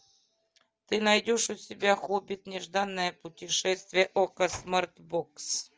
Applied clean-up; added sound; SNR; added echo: none; none; none; none.